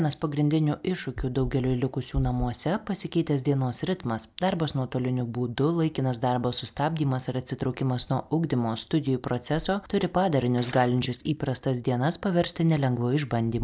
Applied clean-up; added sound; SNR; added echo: neural mask model DeepFilterNet 3.